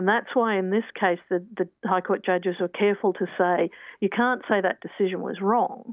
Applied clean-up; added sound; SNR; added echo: none; none; none; none.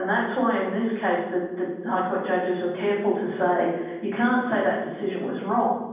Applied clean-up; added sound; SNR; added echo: none; none; none; reverberation time 1.2 s.